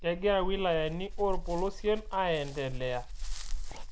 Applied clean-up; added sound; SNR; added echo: none; Dog; 3 dB; none.